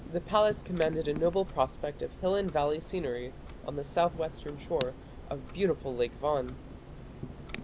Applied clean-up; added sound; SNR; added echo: none; Clock; 12 dB; none.